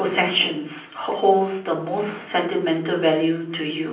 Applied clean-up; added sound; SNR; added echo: none; none; none; reverberation time 0.6 s.